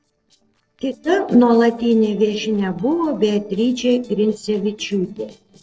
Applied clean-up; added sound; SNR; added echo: neural separator model SepFormer DNS4.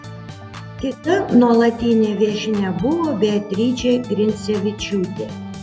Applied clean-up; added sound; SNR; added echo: none; Organ; 14 dB; none.